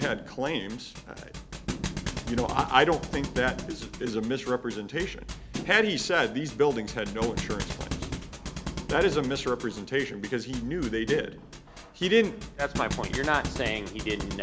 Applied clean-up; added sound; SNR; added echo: none; Thump, thud; 8 dB; none.